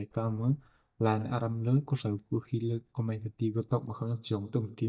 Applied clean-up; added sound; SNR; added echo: neural mask model DeepFilterNet 3.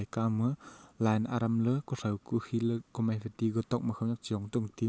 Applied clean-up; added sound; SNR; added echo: none; none; none; none.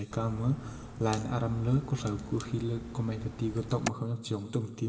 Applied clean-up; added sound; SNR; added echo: none; Crack; 12 dB; reverberation time 1.9 s.